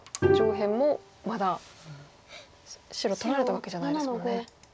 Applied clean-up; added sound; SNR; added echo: none; Bowed string instrument; 1 dB; none.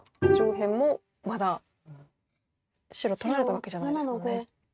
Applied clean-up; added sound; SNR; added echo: neural mask model RNNoise.